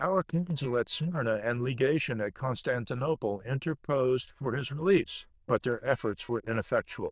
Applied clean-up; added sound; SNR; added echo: neural diffusion model UNIVERSE++.